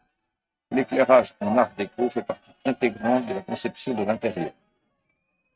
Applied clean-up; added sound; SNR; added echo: neural mask model RNNoise.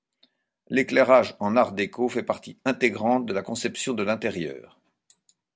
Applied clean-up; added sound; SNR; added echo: none; none; none; none.